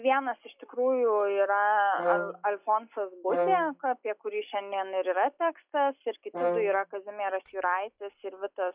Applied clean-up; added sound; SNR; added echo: classical method log-MMSE.